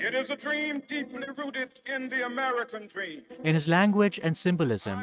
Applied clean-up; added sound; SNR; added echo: neural mask model RNNoise.